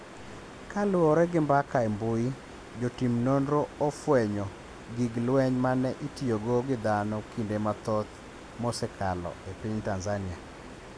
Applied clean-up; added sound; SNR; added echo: none; none; none; none.